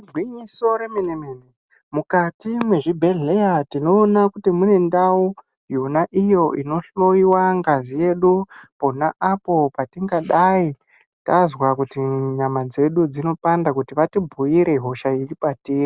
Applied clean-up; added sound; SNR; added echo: none; none; none; none.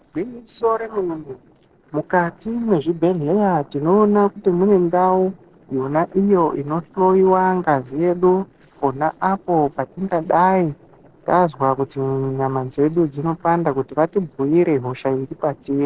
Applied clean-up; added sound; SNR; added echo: neural separator model SepFormer DNS4.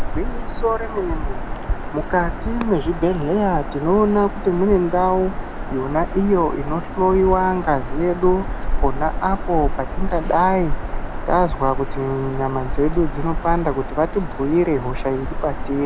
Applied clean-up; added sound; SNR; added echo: none; Bird vocalization, bird call, bird song; 3 dB; none.